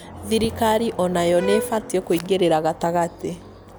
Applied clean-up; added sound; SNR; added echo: none; Bowed string instrument; 12 dB; none.